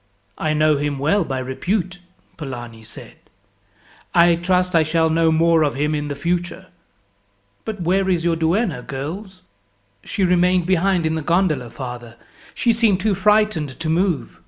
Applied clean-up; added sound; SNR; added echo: none; none; none; none.